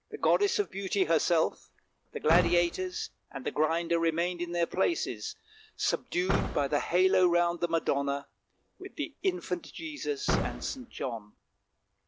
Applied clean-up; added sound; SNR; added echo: none; Slam / Car; 10 dB; none.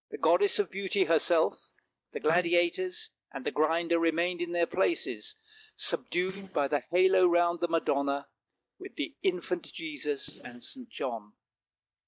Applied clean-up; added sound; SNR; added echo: neural mask model DeepFilterNet 3.